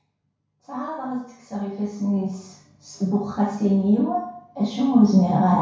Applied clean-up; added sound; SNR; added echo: none; none; none; reverberation time 0.6 s.